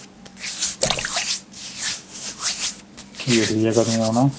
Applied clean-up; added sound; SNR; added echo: none; Hands + Splash, splatter; 3 dB; none.